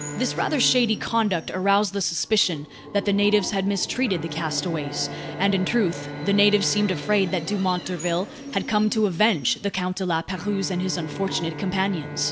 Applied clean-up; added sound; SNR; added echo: none; Subway, metro, underground + Bowed string instrument; 11 dB; none.